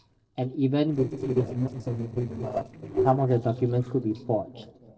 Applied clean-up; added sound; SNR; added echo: neural separator model SepFormer DNS4.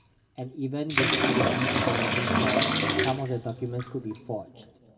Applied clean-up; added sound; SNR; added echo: none; Bathtub (filling or washing) / Liquid; -5 dB; reverberation time 2.4 s.